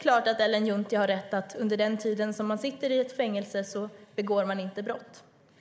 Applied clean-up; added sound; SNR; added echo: neural mask model Resemble Enhance denoiser.